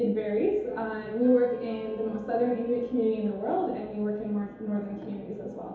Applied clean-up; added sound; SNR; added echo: none; Wind instrument, woodwind instrument; 20 dB; reverberation time 2.2 s.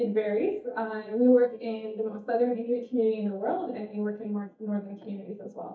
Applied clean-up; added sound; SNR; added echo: neural mask model DeepFilterNet 3.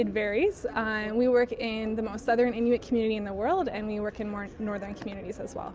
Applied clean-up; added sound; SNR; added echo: none; none; none; none.